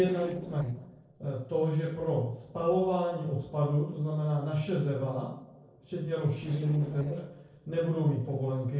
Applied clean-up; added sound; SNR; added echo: neural separator model SepFormer DNS4.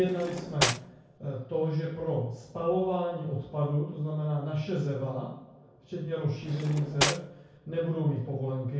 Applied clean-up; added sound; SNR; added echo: none; Cutlery, silverware; 2 dB; reverberation time 0.6 s.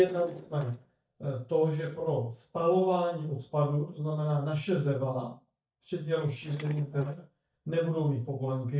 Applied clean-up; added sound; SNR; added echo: neural mask model DeepFilterNet 3.